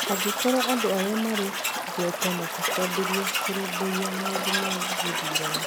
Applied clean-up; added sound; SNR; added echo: none; Tools + Stream / Liquid; -1 dB; none.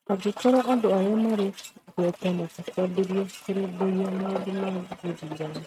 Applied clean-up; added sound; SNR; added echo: neural mask model RNNoise.